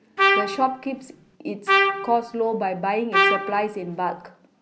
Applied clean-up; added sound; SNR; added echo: none; Trumpet; -3 dB; none.